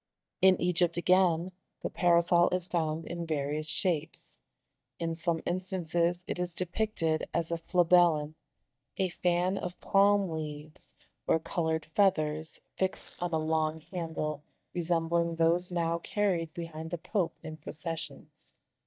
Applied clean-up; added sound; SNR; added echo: neural mask model DeepFilterNet 3.